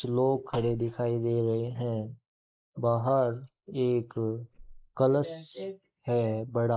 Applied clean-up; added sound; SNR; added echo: neural mask model Resemble Enhance denoiser.